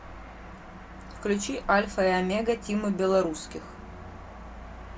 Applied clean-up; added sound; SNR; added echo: none; none; none; none.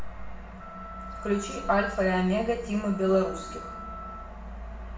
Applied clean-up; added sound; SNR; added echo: none; Wind instrument, woodwind instrument; 15 dB; reverberation time 0.7 s.